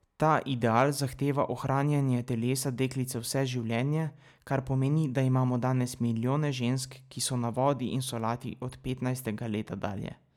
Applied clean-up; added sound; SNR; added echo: none; none; none; none.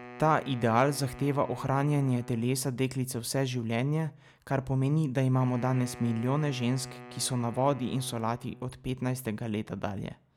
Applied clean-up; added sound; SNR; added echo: none; Wind instrument, woodwind instrument; 19 dB; none.